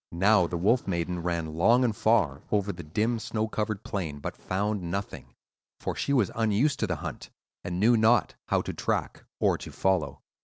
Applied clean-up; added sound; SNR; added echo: neural separator model SepFormer DNS4.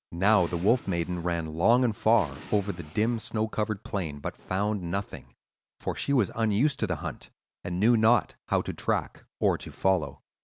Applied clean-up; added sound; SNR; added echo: none; Explosion; 18 dB; none.